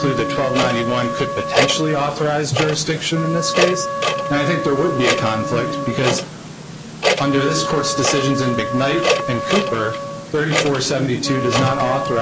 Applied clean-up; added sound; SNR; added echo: none; Clock + Wind instrument, woodwind instrument; 2 dB; none.